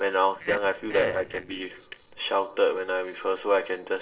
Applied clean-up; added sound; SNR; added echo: neural separator model SepFormer DNS4.